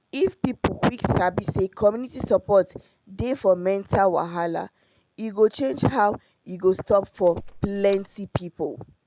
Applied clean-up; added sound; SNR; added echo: none; Door; 19 dB; none.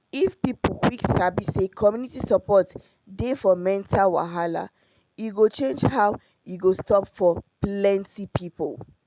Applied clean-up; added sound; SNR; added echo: none; none; none; none.